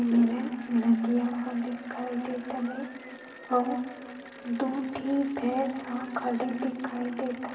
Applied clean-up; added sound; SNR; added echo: none; Applause / Cheering; 17 dB; reverberation time 1.4 s.